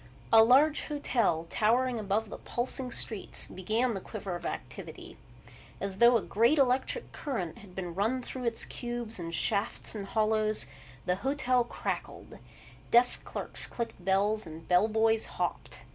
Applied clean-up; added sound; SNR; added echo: none; none; none; none.